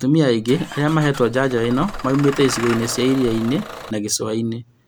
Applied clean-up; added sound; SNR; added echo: none; Engine starting / Bus; 12 dB; none.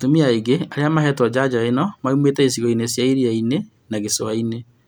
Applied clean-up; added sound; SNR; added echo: none; none; none; none.